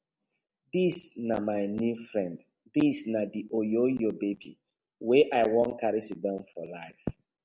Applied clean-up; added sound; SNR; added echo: none; none; none; none.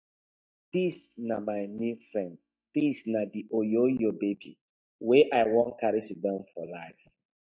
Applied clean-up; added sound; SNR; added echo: neural mask model DeepFilterNet 3.